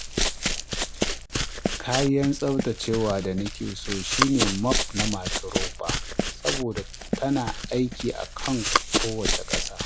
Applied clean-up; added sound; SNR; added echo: none; Run; 0 dB; none.